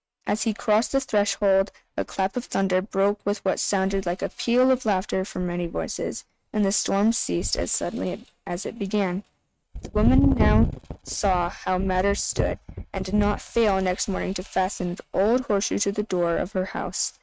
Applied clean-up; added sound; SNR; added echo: neural mask model RNNoise.